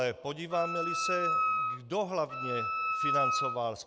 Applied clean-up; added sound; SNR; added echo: none; Wind instrument, woodwind instrument; -3 dB; none.